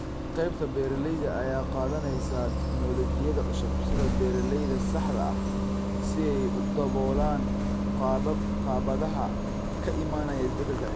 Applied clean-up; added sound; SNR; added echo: none; Bus; -3 dB; none.